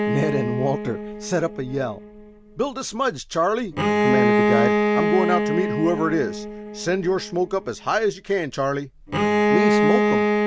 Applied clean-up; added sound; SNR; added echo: none; Bowed string instrument; -2 dB; none.